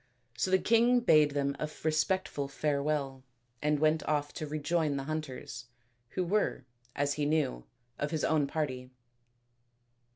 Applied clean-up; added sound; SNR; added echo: none; none; none; none.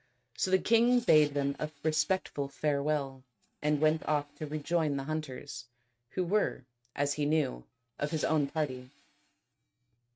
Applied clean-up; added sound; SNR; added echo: neural mask model RNNoise.